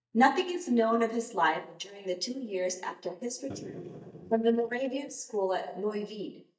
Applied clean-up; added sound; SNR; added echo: neural mask model DeepFilterNet 3.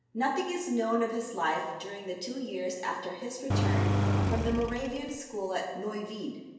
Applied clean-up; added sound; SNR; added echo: none; Engine; -4 dB; reverberation time 1.0 s.